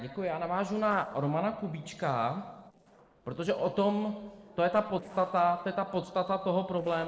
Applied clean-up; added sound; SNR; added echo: neural separator model SepFormer DNS4.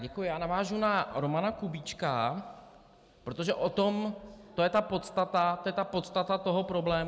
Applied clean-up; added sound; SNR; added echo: none; none; none; none.